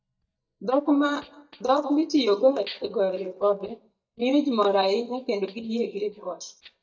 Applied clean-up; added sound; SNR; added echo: neural mask model DeepFilterNet 3.